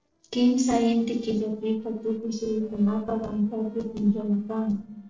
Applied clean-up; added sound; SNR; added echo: neural separator model SepFormer DNS4.